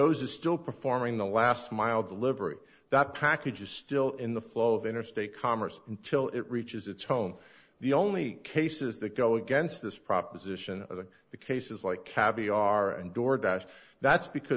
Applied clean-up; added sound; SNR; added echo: none; none; none; none.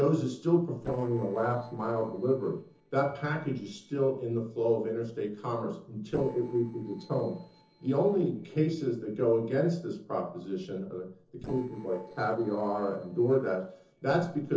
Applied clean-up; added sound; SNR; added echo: neural separator model SepFormer DNS4.